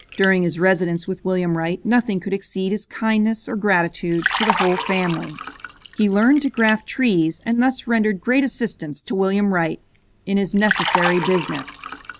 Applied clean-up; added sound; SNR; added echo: none; Liquid; 9 dB; none.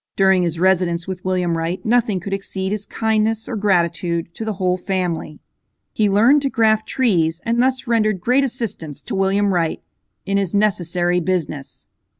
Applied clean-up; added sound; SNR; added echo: none; none; none; none.